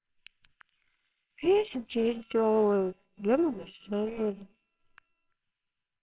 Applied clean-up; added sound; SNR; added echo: neural separator model SepFormer WHAMR!.